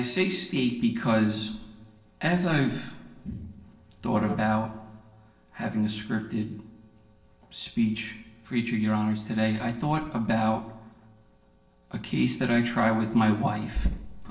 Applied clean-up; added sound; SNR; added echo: neural separator model SepFormer DNS4.